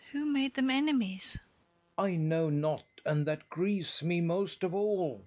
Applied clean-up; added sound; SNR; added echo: none; none; none; none.